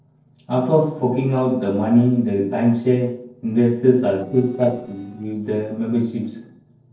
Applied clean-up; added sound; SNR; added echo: neural separator model SepFormer DNS4.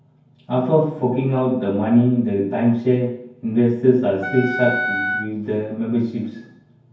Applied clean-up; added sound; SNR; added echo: none; Wind instrument, woodwind instrument; 6 dB; reverberation time 0.9 s.